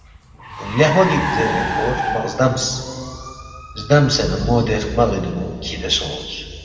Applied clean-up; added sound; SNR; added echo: none; Car; 7 dB; reverberation time 2.3 s.